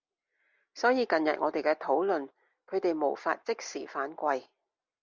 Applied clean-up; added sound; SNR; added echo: none; none; none; none.